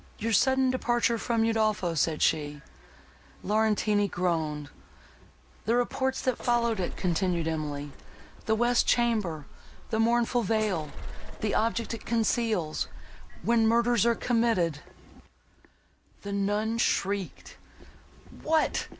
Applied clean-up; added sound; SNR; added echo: none; Bus / Engine; 8 dB; none.